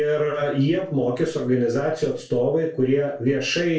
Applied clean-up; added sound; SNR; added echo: none; none; none; reverberation time 0.3 s.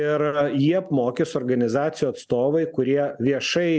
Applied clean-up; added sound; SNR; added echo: none; none; none; none.